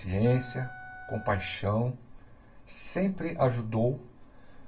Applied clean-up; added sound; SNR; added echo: none; Wind instrument, woodwind instrument; 16 dB; reverberation time 0.2 s.